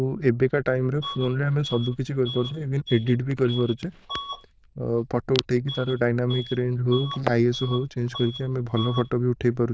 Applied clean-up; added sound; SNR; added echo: neural diffusion model UNIVERSE++.